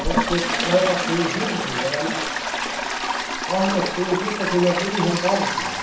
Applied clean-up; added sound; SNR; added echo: none; Toilet flush; 0 dB; reverberation time 0.7 s.